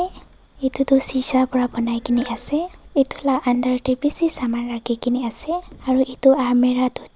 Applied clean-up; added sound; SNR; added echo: none; none; none; none.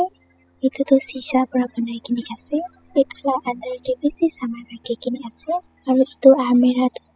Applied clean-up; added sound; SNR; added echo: classical method spectral subtraction.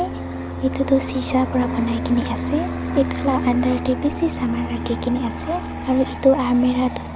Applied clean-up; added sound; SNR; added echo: none; Fixed-wing aircraft, airplane; 5 dB; none.